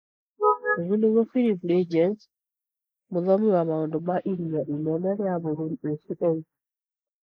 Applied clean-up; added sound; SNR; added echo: neural mask model Resemble Enhance denoiser.